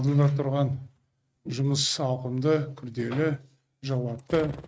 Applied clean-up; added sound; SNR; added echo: neural mask model RNNoise.